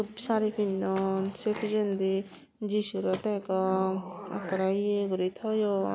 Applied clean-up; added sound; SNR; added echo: none; none; none; none.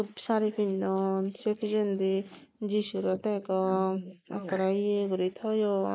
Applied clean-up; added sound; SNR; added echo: neural mask model Resemble Enhance denoiser.